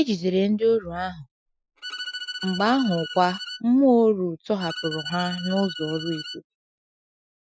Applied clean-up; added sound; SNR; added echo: classical method Wiener filter.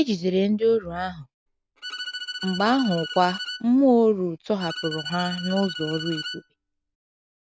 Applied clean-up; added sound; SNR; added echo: none; Bowed string instrument; 11 dB; none.